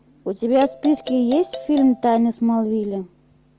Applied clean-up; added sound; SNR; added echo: none; Marimba, xylophone; 14 dB; none.